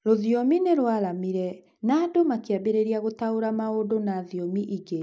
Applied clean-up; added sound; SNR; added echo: none; none; none; none.